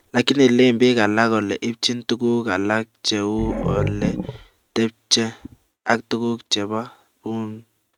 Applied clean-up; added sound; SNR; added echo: neural mask model RNNoise.